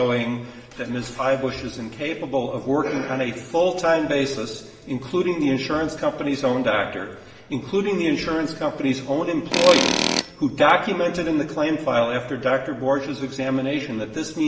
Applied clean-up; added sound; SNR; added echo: none; Tools; 1 dB; reverberation time 2.9 s.